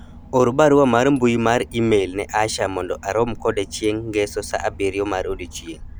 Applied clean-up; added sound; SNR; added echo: none; Engine / Boat, Water vehicle; 18 dB; none.